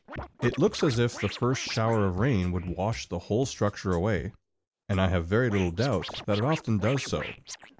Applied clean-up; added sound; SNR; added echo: neural mask model Resemble Enhance denoiser.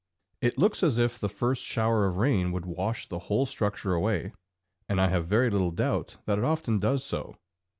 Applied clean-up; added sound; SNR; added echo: none; none; none; none.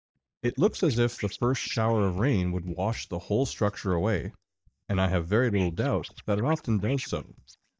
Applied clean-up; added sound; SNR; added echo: neural mask model DeepFilterNet 3.